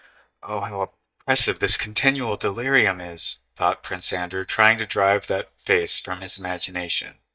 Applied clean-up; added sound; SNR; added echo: neural mask model DeepFilterNet 3.